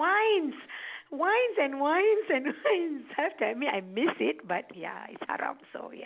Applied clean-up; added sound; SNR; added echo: none; none; none; none.